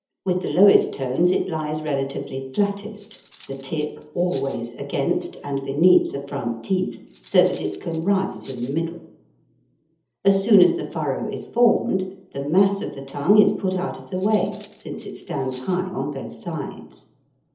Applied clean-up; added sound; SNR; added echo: none; Cutlery, silverware; 19 dB; reverberation time 0.7 s.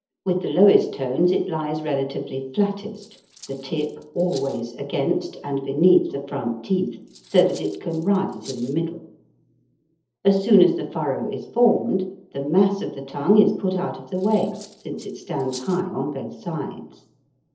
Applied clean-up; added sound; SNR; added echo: neural separator model SepFormer DNS4.